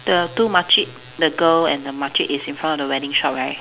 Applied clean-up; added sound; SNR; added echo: none; none; none; none.